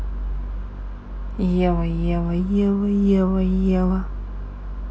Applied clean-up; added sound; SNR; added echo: none; none; none; none.